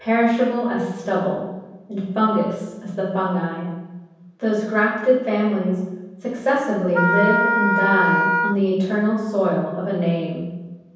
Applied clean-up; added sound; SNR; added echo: none; Wind instrument, woodwind instrument; -2 dB; reverberation time 1.1 s.